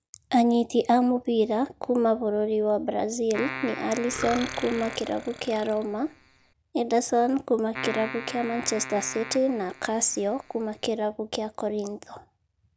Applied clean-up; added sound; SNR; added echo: none; Burping, eructation + Keyboard (musical); 11 dB; none.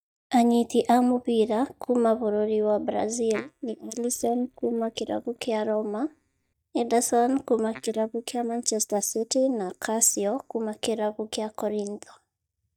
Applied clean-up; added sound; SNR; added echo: neural mask model DeepFilterNet 3.